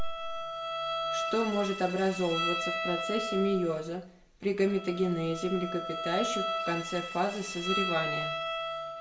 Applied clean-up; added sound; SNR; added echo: none; Bowed string instrument; 3 dB; reverberation time 0.4 s.